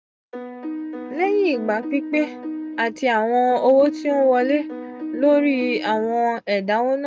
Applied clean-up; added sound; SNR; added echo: neural mask model RNNoise.